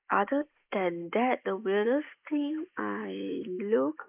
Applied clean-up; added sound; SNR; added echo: neural mask model Resemble Enhance denoiser.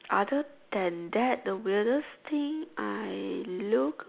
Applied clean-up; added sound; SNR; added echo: none; none; none; none.